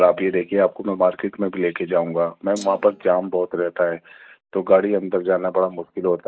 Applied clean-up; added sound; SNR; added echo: neural mask model DeepFilterNet 3.